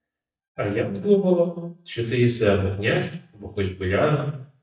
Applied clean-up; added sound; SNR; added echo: neural mask model DeepFilterNet 3.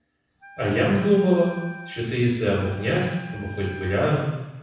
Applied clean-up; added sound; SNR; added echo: none; Wind instrument, woodwind instrument; 19 dB; reverberation time 1.1 s.